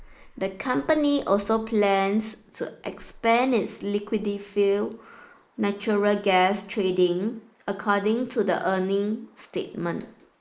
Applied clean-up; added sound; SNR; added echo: neural mask model Resemble Enhance denoiser.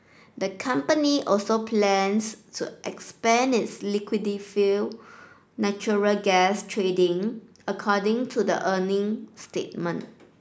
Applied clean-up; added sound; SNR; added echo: none; none; none; none.